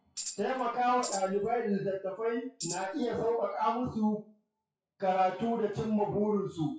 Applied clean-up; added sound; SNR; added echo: classical method WPE with log-MMSE.